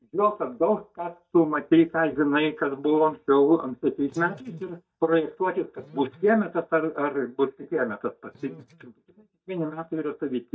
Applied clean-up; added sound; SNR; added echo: neural mask model DeepFilterNet 3.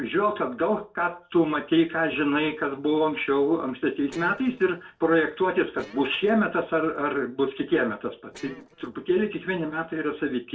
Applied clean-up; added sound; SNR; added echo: neural separator model SepFormer DNS4.